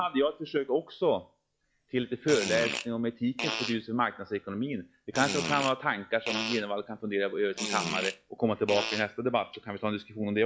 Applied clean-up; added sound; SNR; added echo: classical method log-MMSE.